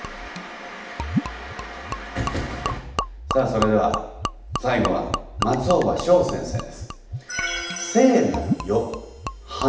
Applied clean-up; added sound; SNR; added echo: none; Gurgling / Liquid; 7 dB; reverberation time 0.8 s.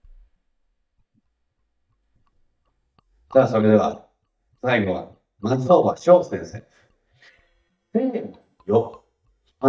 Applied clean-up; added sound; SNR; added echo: neural mask model DeepFilterNet 3.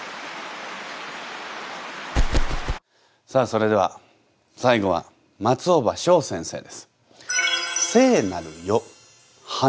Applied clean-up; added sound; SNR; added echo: none; none; none; none.